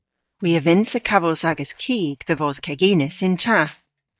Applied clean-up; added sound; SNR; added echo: neural mask model DeepFilterNet 3.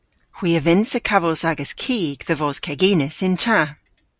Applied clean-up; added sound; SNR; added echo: none; none; none; none.